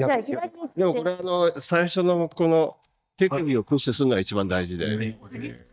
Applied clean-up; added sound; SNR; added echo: neural mask model DeepFilterNet 3.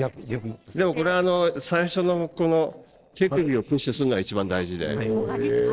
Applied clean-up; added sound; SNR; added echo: neural separator model SepFormer DNS4.